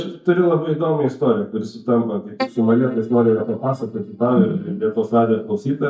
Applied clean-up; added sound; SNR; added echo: neural mask model DeepFilterNet 3.